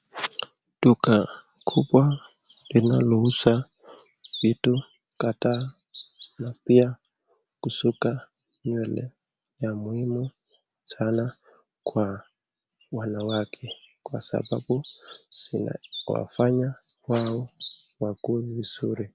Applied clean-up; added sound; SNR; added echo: none; none; none; none.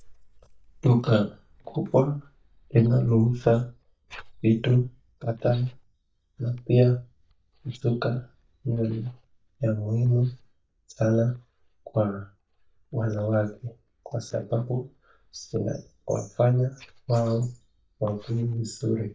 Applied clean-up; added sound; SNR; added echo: neural mask model DeepFilterNet 3.